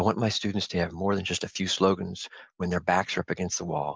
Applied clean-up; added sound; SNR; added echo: none; none; none; none.